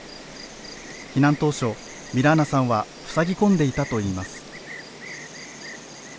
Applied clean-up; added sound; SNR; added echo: none; Insect; 15 dB; none.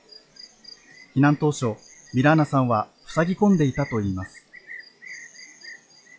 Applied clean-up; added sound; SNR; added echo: classical method log-MMSE.